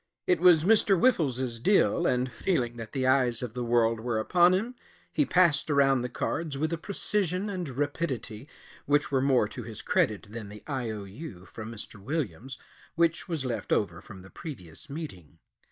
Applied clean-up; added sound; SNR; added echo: neural mask model DeepFilterNet 3.